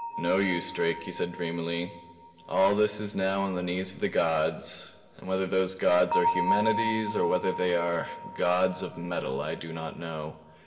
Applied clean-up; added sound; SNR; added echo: none; Bell; 7 dB; reverberation time 2.5 s.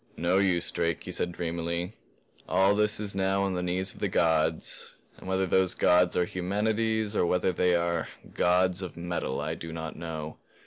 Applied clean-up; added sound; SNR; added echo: none; none; none; none.